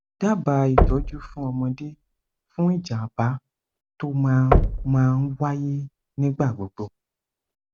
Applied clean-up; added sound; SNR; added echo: none; Knock; 2 dB; none.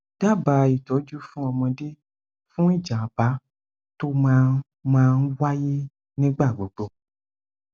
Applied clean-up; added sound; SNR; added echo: none; none; none; none.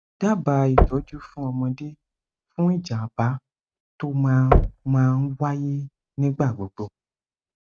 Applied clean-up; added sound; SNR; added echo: neural mask model RNNoise.